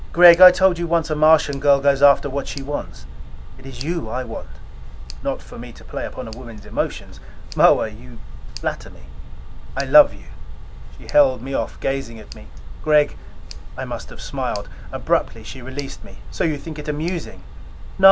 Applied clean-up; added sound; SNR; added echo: none; Tick; 8 dB; none.